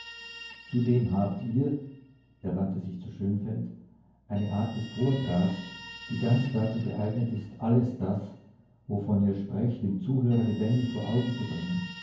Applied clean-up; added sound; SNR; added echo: none; Guitar; 20 dB; reverberation time 0.9 s.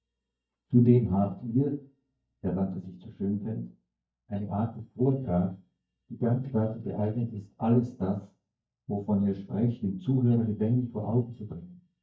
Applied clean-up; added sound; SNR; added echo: neural mask model DeepFilterNet 3.